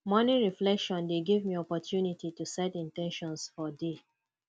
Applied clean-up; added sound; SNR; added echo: none; none; none; none.